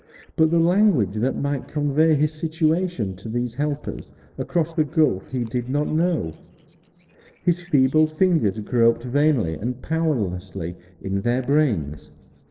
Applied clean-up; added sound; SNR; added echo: neural separator model SepFormer DNS4.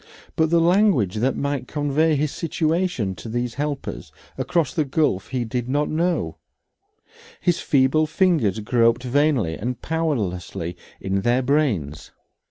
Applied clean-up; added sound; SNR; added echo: none; none; none; none.